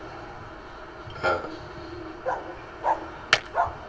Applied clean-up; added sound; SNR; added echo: none; Bark; 1 dB; reverberation time 0.2 s.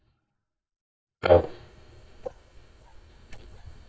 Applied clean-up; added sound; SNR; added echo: neural mask model DeepFilterNet 3.